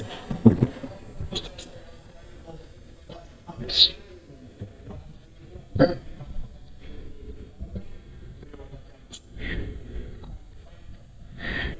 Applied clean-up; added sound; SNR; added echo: neural mask model DeepFilterNet 3.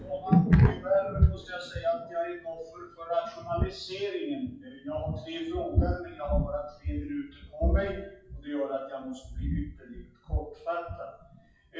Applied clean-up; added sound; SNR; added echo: classical method WPE with log-MMSE.